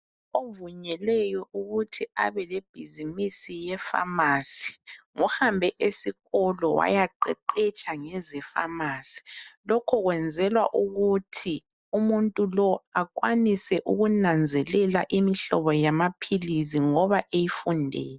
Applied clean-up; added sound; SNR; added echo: none; none; none; none.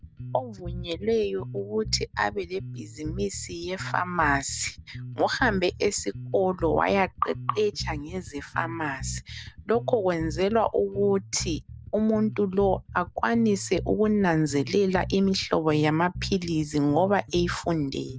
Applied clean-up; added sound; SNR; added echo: none; Bass guitar; 12 dB; none.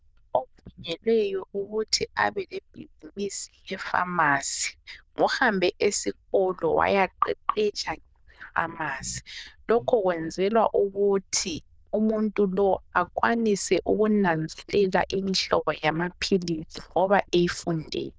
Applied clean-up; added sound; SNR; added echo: neural diffusion model UNIVERSE++.